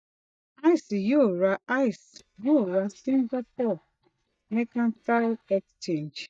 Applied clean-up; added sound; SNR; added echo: neural mask model DeepFilterNet 3.